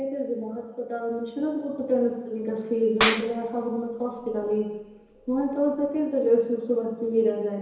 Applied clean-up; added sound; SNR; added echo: none; Clapping; 7 dB; reverberation time 1.0 s.